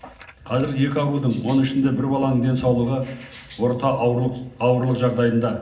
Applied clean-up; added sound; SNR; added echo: none; Rattle (instrument); 17 dB; reverberation time 0.4 s.